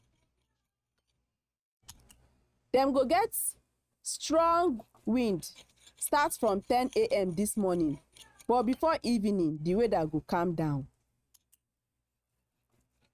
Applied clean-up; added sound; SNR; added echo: neural mask model RNNoise.